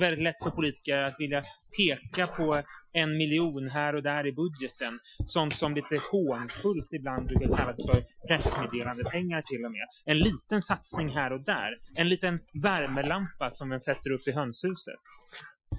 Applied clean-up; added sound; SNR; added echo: classical method Wiener filter.